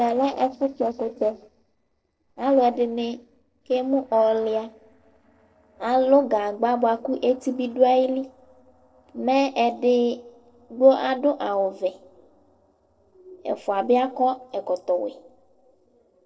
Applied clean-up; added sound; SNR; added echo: neural separator model SepFormer DNS4.